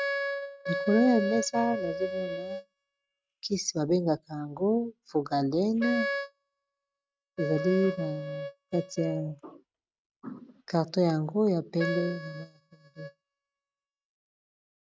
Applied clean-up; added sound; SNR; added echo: neural mask model RNNoise.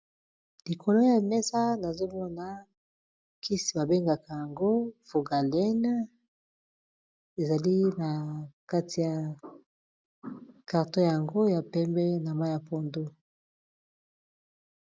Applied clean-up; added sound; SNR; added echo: none; none; none; none.